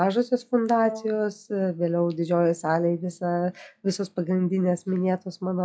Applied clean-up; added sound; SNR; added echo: classical method log-MMSE.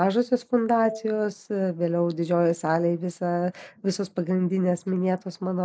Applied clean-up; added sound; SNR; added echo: neural mask model Resemble Enhance denoiser.